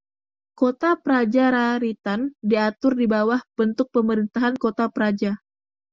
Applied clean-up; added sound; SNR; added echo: none; none; none; none.